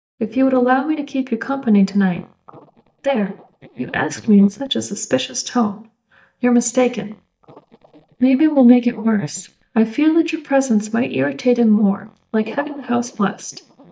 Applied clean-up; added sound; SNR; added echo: neural mask model DeepFilterNet 3.